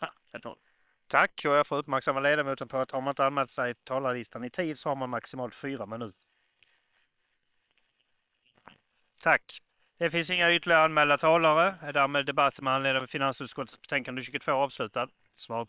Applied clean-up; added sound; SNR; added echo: neural separator model SepFormer WHAM!.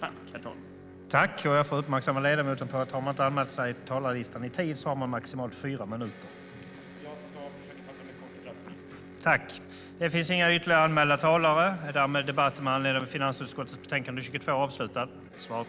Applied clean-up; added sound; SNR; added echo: none; Electric guitar; 17 dB; none.